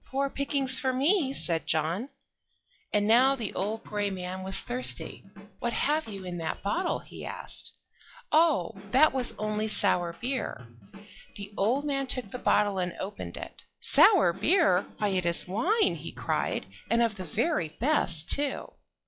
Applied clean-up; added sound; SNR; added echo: classical method log-MMSE.